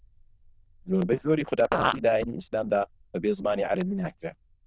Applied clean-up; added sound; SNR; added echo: neural diffusion model UNIVERSE++.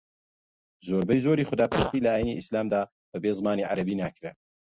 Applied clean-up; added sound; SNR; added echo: neural mask model RNNoise.